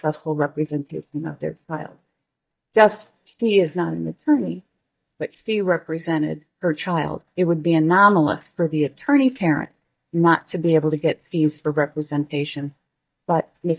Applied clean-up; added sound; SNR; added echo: neural mask model DeepFilterNet 3.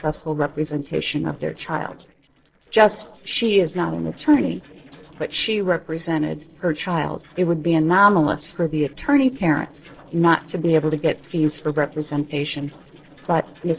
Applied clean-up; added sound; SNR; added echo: neural separator model SepFormer DNS4.